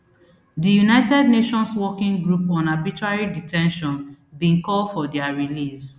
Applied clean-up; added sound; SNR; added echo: none; none; none; none.